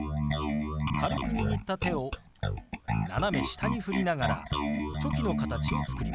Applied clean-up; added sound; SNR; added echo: none; Bass guitar; -3 dB; none.